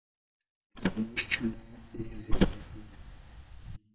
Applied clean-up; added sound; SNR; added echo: neural mask model DeepFilterNet 3.